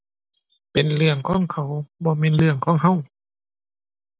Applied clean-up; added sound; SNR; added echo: none; none; none; none.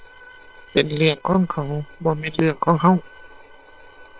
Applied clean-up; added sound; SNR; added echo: neural separator model SepFormer WHAM!.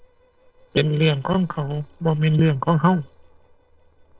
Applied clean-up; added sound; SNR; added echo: neural separator model SepFormer DNS4.